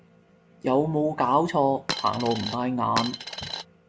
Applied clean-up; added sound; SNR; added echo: none; Coin (dropping); 7 dB; none.